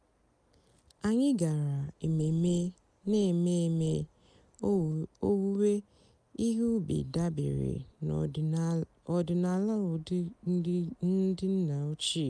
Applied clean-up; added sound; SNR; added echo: none; none; none; none.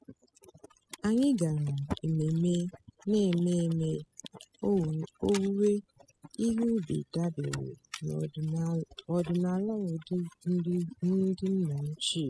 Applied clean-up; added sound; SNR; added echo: classical method spectral subtraction.